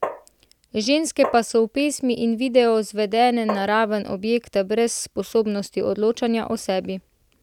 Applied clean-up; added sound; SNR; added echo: none; Tap; 9 dB; none.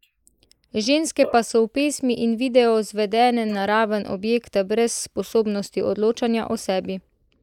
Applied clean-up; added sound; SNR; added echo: neural mask model Resemble Enhance denoiser.